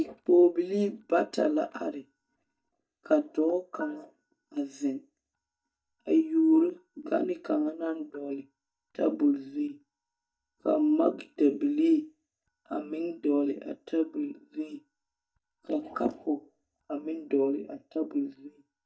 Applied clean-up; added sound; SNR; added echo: neural mask model DeepFilterNet 3.